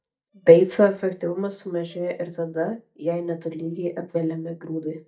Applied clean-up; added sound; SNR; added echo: neural mask model DeepFilterNet 3.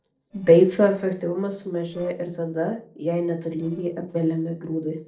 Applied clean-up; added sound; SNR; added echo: neural separator model SepFormer DNS4.